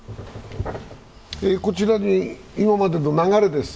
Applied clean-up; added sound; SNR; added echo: none; none; none; none.